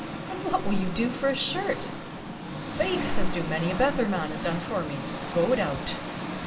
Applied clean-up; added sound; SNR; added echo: none; Engine; 6 dB; reverberation time 1.7 s.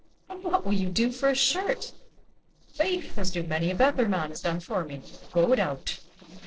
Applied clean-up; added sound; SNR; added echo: neural separator model SepFormer DNS4.